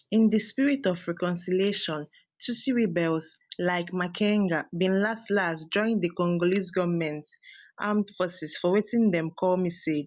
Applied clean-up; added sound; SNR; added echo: none; none; none; none.